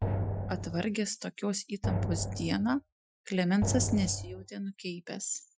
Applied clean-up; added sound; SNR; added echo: classical method Wiener filter.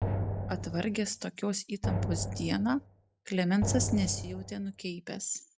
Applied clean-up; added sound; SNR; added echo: none; Drum; 3 dB; none.